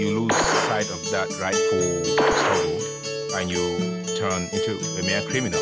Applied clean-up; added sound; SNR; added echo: none; Acoustic guitar + Gunshot, gunfire; -4 dB; none.